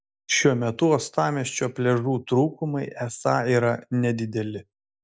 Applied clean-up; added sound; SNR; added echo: none; none; none; none.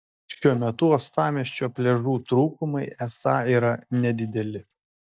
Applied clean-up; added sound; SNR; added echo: neural mask model DeepFilterNet 3.